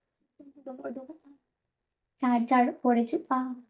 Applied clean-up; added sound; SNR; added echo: neural mask model DeepFilterNet 3.